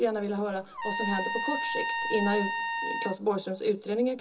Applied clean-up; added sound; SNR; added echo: none; Trumpet; 2 dB; reverberation time 0.2 s.